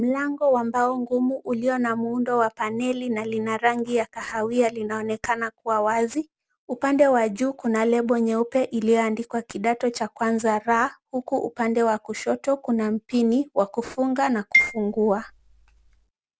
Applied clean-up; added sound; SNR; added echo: none; Marimba, xylophone; 3 dB; none.